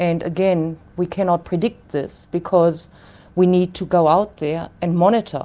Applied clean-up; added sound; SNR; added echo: none; none; none; none.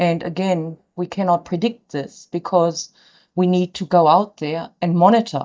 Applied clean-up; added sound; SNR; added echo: neural mask model DeepFilterNet 3.